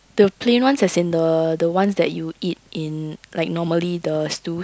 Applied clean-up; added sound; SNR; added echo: none; none; none; none.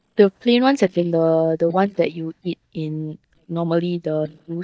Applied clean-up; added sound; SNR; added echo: neural mask model DeepFilterNet 3.